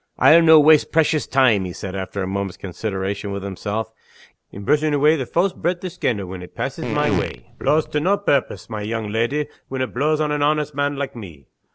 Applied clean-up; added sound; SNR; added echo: none; Fart; 7 dB; none.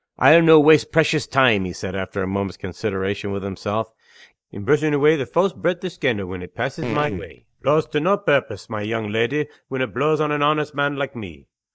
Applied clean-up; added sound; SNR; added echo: neural mask model DeepFilterNet 3.